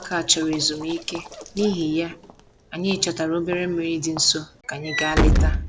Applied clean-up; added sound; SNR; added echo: none; Walk, footsteps / Slam; 2 dB; none.